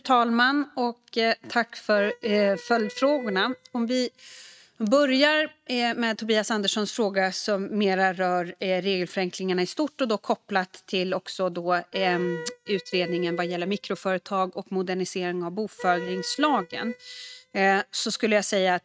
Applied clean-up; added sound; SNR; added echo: neural mask model RNNoise.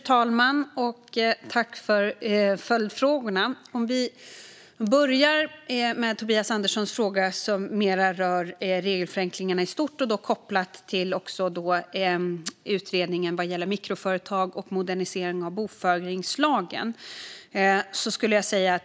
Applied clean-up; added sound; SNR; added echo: none; none; none; none.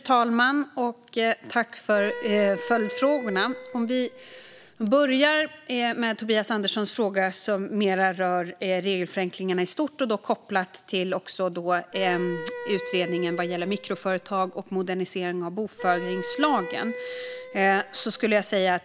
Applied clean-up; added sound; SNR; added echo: none; Wind instrument, woodwind instrument; 11 dB; none.